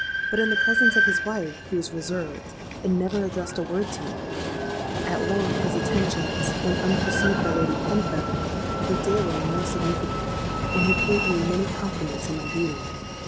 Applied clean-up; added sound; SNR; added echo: none; Train; -2 dB; none.